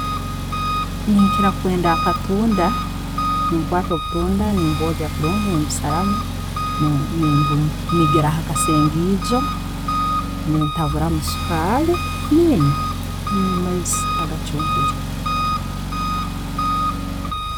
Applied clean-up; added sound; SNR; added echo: none; Engine; 1 dB; none.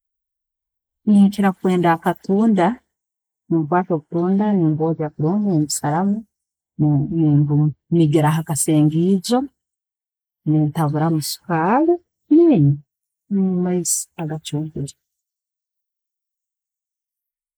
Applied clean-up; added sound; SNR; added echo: neural mask model Resemble Enhance denoiser.